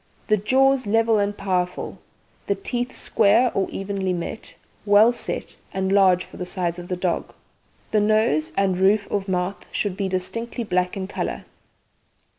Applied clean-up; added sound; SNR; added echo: none; none; none; none.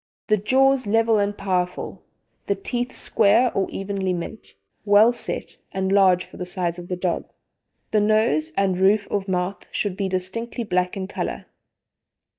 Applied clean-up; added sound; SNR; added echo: neural mask model DeepFilterNet 3.